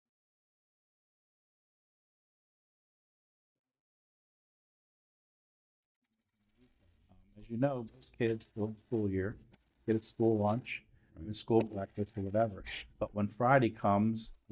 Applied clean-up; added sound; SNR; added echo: neural mask model DeepFilterNet 3.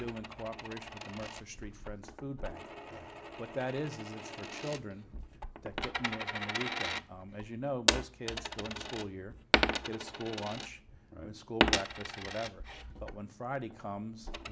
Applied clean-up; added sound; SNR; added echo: none; Coin (dropping); -4 dB; none.